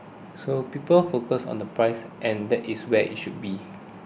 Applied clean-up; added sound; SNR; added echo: none; none; none; none.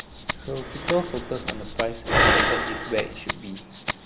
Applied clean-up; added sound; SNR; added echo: none; Breathing + Rattle (instrument); -4 dB; none.